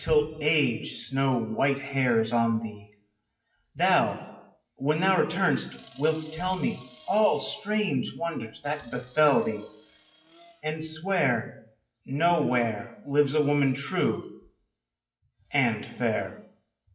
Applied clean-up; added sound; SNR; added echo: classical method WPE with log-MMSE.